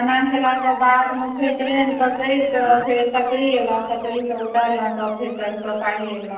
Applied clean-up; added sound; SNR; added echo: neural separator model SepFormer DNS4.